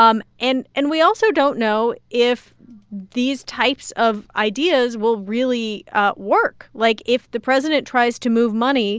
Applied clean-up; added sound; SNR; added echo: none; none; none; none.